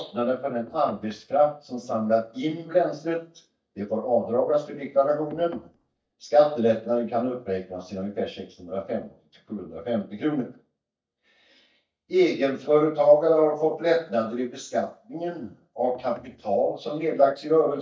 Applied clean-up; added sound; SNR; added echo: neural mask model DeepFilterNet 3.